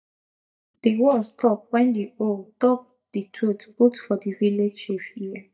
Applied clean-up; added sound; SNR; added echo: neural mask model DeepFilterNet 3.